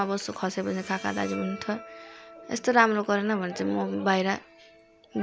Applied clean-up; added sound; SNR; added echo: none; Bowed string instrument; 19 dB; none.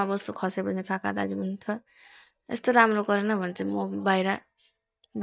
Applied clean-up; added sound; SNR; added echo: neural mask model DeepFilterNet 3.